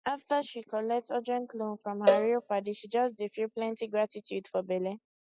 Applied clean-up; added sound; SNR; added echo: classical method log-MMSE.